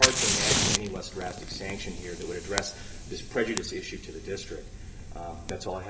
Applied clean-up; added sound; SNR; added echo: none; Fire; -3 dB; reverberation time 1.7 s.